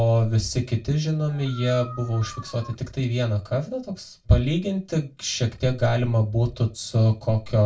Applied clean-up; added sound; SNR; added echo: none; Dog; 18 dB; reverberation time 0.2 s.